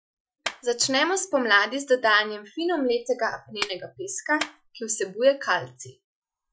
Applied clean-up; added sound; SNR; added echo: classical method Wiener filter.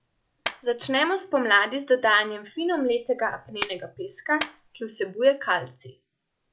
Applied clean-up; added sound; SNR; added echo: none; Clapping; 15 dB; none.